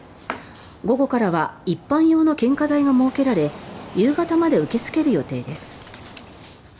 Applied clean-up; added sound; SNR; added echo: none; none; none; none.